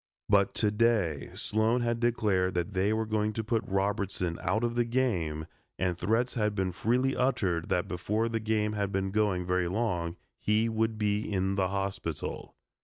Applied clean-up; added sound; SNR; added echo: none; none; none; none.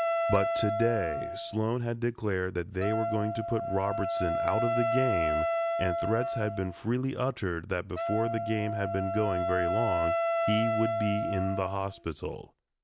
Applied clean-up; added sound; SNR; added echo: none; Wind instrument, woodwind instrument; 0 dB; none.